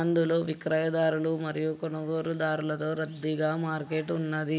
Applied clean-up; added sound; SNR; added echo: none; none; none; none.